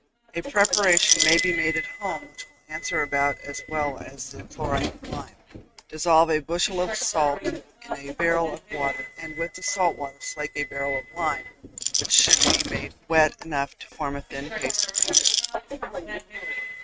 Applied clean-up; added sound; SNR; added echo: neural mask model RNNoise.